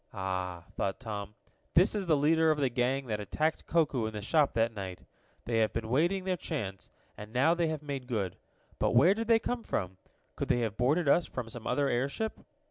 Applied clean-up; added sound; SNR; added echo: none; none; none; none.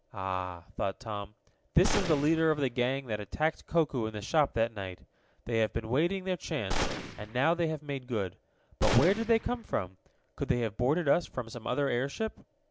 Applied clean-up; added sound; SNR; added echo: none; Gunshot, gunfire; 5 dB; none.